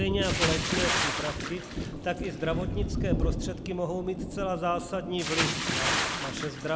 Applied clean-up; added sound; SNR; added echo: none; Thunder + Bathtub (filling or washing) / Splash, splatter; -2 dB; none.